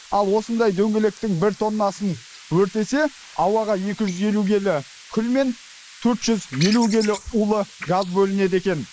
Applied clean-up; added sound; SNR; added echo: neural mask model Resemble Enhance denoiser.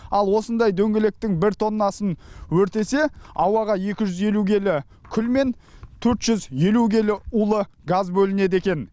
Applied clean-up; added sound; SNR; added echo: none; none; none; none.